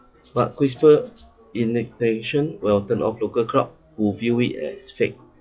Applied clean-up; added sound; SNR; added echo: classical method log-MMSE.